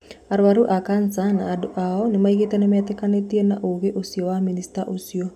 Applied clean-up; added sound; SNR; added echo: none; none; none; none.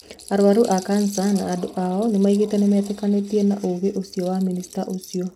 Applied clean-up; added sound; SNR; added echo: neural mask model RNNoise.